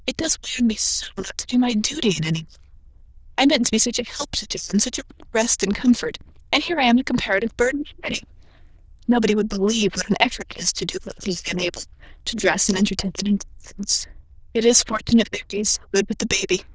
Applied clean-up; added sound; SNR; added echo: neural diffusion model UNIVERSE++.